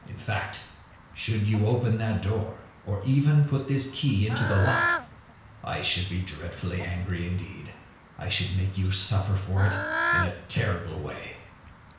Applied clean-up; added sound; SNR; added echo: none; Bird / Fowl; 8 dB; reverberation time 0.5 s.